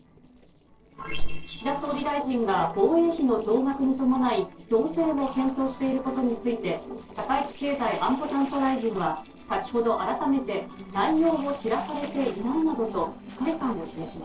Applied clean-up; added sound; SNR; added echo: neural separator model SepFormer DNS4.